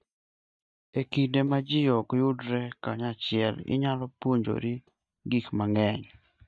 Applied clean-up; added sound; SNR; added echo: neural mask model DeepFilterNet 3.